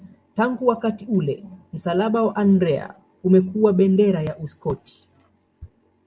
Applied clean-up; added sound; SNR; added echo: none; none; none; none.